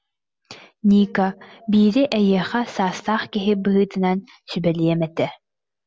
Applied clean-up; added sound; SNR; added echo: none; none; none; none.